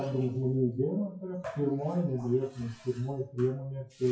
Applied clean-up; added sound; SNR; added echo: classical method WPE with log-MMSE.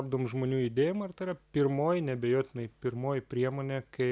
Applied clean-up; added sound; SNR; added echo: none; none; none; none.